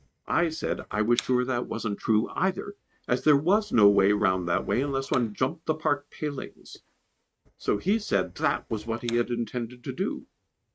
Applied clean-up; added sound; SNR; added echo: neural mask model RNNoise.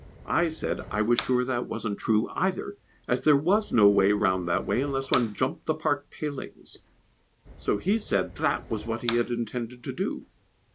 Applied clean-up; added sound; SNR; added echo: none; Fire; 16 dB; none.